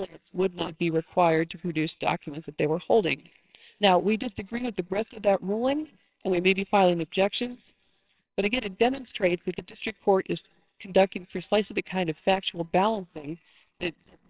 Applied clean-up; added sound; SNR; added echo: neural separator model SepFormer WHAMR!.